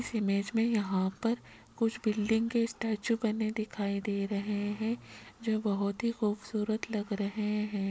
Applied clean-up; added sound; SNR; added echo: none; none; none; none.